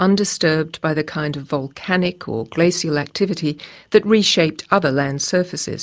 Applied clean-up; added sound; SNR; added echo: none; none; none; none.